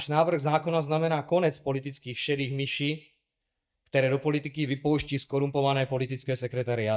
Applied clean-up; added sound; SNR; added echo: neural mask model DeepFilterNet 3.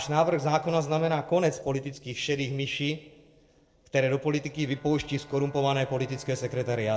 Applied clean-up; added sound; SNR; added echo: neural separator model SepFormer DNS4.